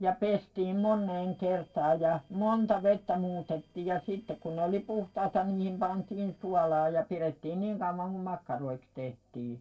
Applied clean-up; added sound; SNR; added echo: neural separator model SepFormer DNS4.